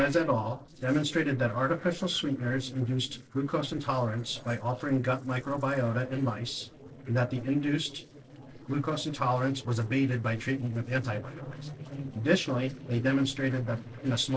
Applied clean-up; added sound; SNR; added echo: neural separator model SepFormer DNS4.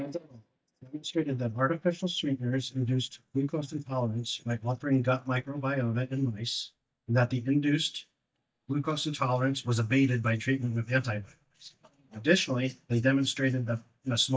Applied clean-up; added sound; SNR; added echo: neural mask model DeepFilterNet 3.